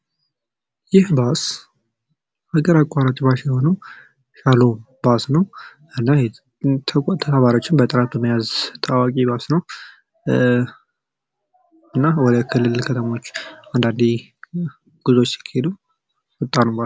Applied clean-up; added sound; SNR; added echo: none; none; none; none.